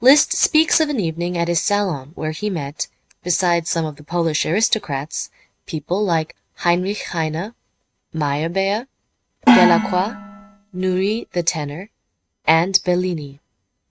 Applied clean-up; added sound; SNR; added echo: neural mask model RNNoise.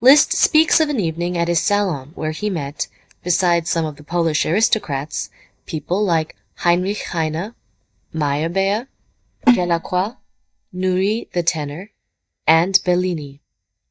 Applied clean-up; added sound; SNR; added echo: neural mask model DeepFilterNet 3.